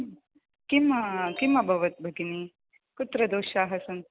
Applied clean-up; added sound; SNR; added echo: none; Ringtone; 16 dB; none.